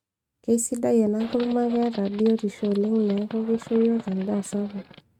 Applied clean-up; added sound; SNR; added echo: neural mask model RNNoise.